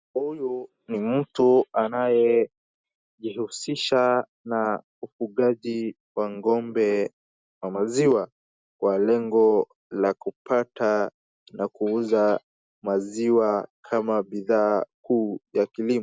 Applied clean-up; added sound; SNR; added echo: none; none; none; none.